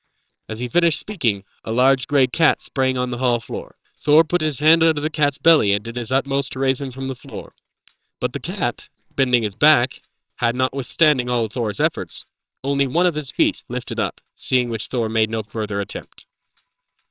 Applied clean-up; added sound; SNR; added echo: neural separator model SepFormer WHAMR!.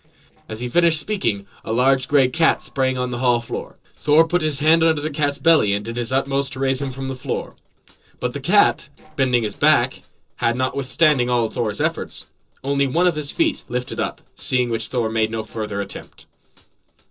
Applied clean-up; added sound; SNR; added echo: neural separator model SepFormer DNS4.